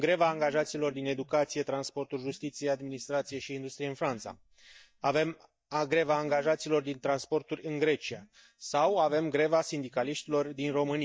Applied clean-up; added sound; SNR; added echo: neural mask model DeepFilterNet 3.